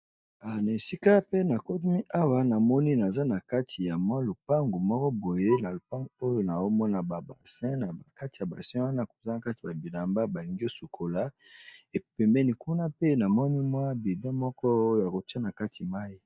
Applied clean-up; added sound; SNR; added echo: neural mask model DeepFilterNet 3.